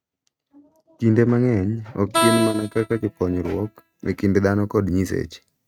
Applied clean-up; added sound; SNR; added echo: neural mask model RNNoise.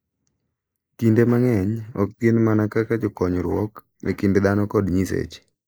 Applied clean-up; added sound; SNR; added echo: neural mask model Resemble Enhance denoiser.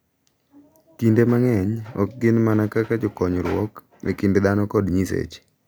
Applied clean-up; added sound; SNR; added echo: none; none; none; none.